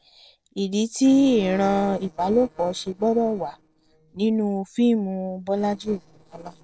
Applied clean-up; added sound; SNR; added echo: neural separator model SepFormer DNS4.